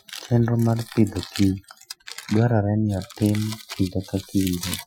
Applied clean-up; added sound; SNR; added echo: classical method Wiener filter.